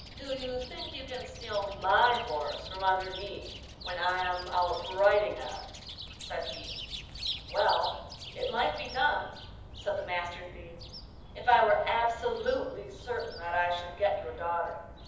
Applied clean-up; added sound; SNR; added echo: none; Chirp, tweet; 12 dB; reverberation time 1.3 s.